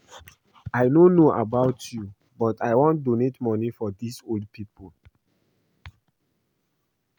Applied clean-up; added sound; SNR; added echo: none; none; none; none.